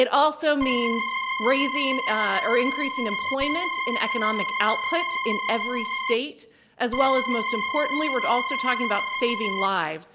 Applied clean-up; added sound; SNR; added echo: none; Organ; 2 dB; none.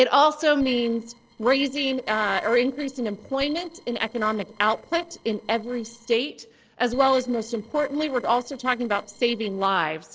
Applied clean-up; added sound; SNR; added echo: neural separator model SepFormer DNS4.